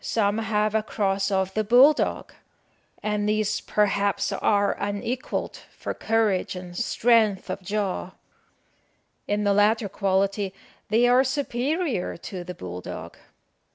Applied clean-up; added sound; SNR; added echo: none; none; none; none.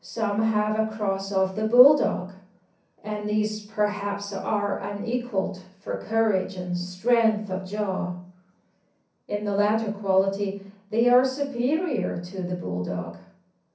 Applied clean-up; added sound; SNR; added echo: none; none; none; reverberation time 0.6 s.